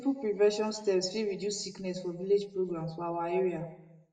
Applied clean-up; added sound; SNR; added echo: none; none; none; reverberation time 0.6 s.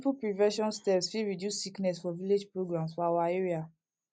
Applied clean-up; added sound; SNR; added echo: none; none; none; none.